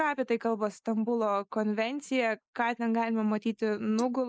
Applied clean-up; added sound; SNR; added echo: neural mask model Resemble Enhance denoiser.